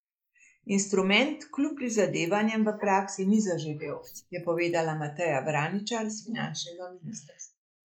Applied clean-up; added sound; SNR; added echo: neural mask model Resemble Enhance denoiser.